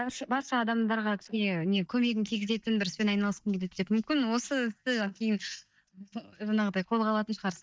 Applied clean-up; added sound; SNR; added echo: neural mask model DeepFilterNet 3.